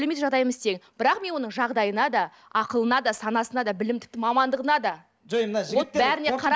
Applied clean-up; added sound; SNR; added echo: none; none; none; none.